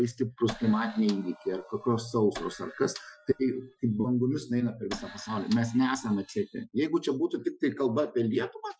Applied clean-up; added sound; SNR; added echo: classical method Wiener filter.